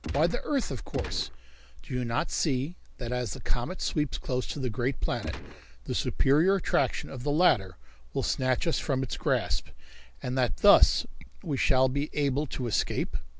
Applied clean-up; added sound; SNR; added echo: none; Gunshot, gunfire; 12 dB; none.